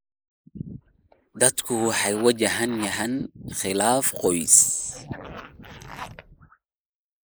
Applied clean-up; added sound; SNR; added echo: neural mask model Resemble Enhance denoiser.